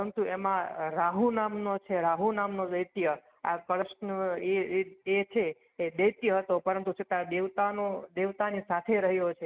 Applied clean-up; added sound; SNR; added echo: none; none; none; none.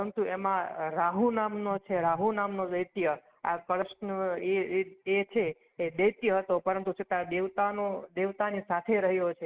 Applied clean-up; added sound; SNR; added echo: neural mask model Resemble Enhance denoiser.